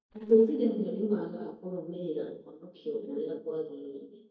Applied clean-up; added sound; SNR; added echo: neural mask model DeepFilterNet 3.